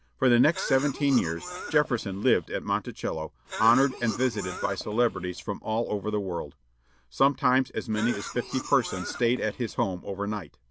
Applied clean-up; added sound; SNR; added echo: none; Cough; 12 dB; none.